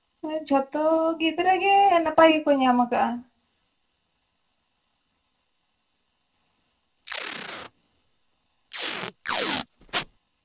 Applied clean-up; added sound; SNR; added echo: none; Packing tape, duct tape; 4 dB; reverberation time 0.2 s.